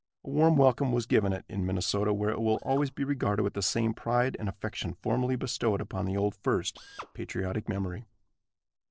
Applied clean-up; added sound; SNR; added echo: neural separator model SepFormer DNS4.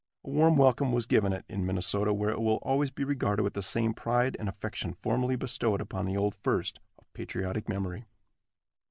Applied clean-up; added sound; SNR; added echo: none; none; none; none.